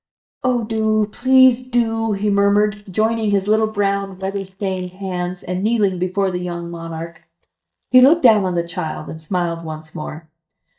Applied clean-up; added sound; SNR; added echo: neural mask model DeepFilterNet 3.